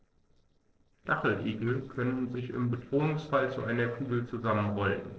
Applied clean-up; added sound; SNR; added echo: neural separator model SepFormer DNS4.